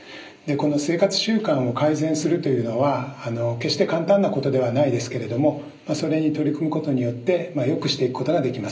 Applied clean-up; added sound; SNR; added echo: none; none; none; reverberation time 0.5 s.